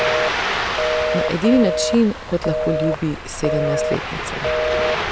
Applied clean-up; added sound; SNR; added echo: none; Telephone + Ocean; -1 dB; none.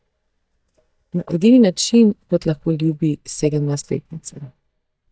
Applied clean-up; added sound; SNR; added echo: neural mask model DeepFilterNet 3.